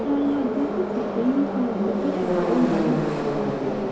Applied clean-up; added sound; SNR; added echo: none; Subway, metro, underground; 0 dB; reverberation time 0.3 s.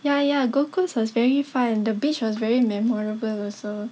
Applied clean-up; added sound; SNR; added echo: none; none; none; none.